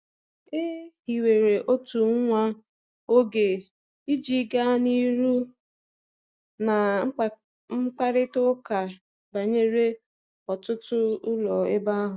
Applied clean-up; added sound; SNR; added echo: none; none; none; none.